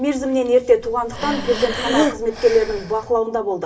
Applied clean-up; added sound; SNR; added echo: none; Breathing; 5 dB; reverberation time 0.8 s.